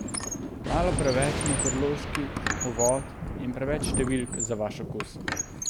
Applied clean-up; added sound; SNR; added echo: none; Thunder + Squeak; 1 dB; none.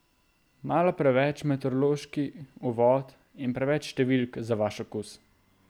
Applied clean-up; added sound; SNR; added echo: none; none; none; none.